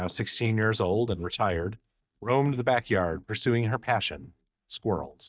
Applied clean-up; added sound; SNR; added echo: neural mask model DeepFilterNet 3.